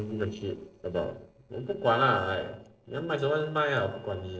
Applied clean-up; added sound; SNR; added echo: neural separator model SepFormer DNS4.